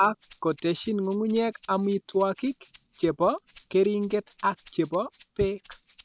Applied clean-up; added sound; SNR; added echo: none; Rattle (instrument); 19 dB; none.